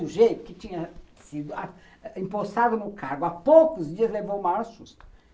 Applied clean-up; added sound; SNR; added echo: none; none; none; none.